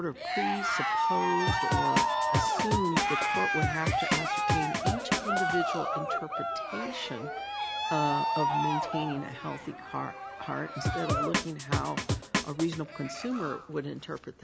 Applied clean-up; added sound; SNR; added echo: none; Drum + Cheering; -5 dB; none.